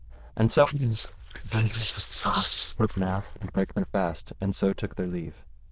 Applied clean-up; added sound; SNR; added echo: neural diffusion model UNIVERSE++.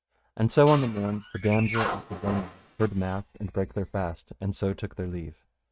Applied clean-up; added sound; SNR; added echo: neural mask model RNNoise.